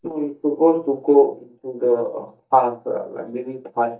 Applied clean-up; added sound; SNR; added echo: neural mask model DeepFilterNet 3.